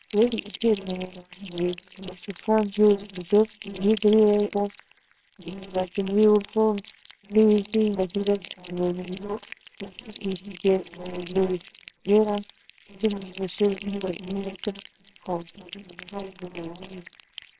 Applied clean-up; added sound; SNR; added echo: neural separator model SepFormer WHAMR!.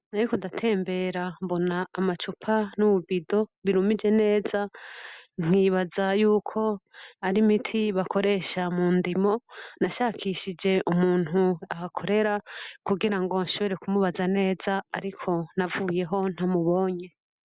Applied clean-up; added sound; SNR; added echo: none; none; none; none.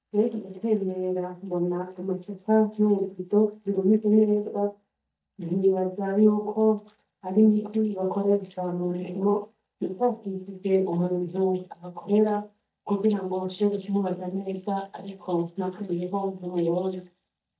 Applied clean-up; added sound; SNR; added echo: neural mask model DeepFilterNet 3.